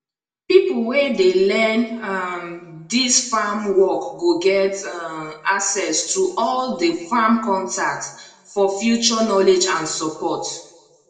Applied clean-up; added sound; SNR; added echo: none; none; none; reverberation time 0.7 s.